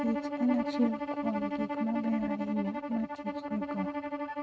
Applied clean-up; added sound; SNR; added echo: neural mask model RNNoise.